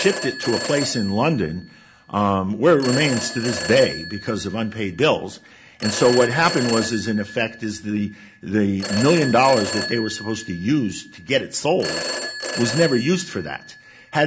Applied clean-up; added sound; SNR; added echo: none; Telephone; 10 dB; none.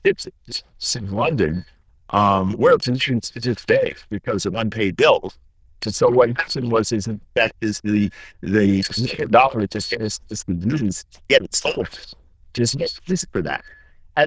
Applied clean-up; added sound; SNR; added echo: neural diffusion model UNIVERSE++.